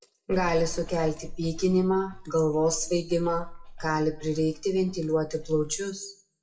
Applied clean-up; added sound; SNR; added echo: classical method WPE with log-MMSE.